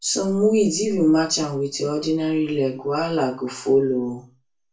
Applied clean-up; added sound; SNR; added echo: none; none; none; reverberation time 0.3 s.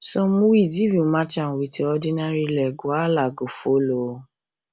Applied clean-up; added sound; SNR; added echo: none; none; none; none.